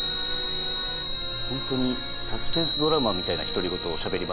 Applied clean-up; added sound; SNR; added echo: none; Chime; -2 dB; none.